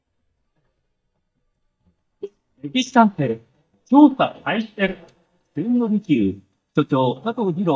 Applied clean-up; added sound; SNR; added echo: neural mask model DeepFilterNet 3.